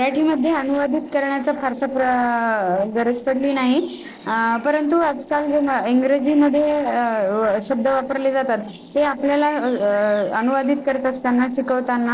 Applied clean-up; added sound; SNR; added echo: neural separator model SepFormer DNS4.